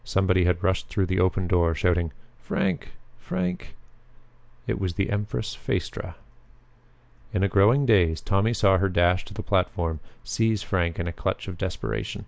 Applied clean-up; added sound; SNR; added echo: none; none; none; none.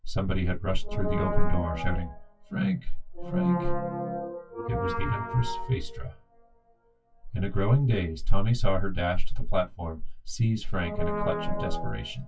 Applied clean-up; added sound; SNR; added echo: classical method WPE with log-MMSE.